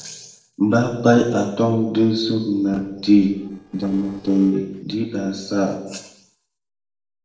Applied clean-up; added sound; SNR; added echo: neural separator model SepFormer DNS4.